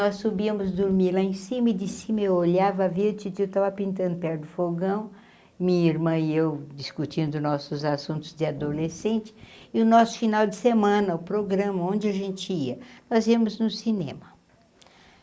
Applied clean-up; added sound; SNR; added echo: none; none; none; none.